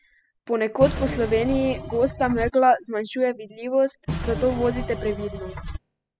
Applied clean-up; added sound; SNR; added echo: classical method spectral subtraction.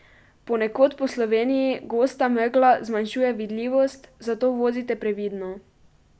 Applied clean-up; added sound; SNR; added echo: none; none; none; none.